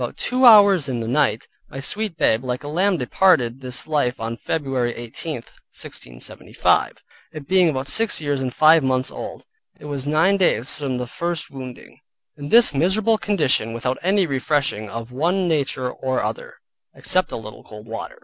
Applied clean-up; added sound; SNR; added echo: none; none; none; none.